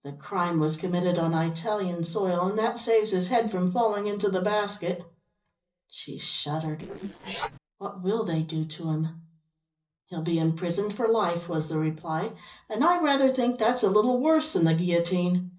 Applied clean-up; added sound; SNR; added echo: neural separator model SepFormer DNS4.